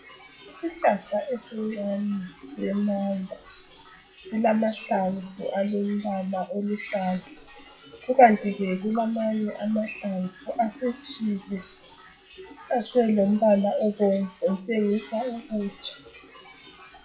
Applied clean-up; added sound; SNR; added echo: classical method WPE with log-MMSE.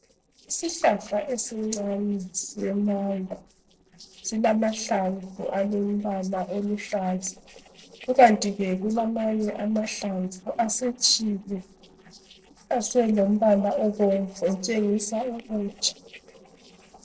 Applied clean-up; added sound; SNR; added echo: neural separator model SepFormer DNS4.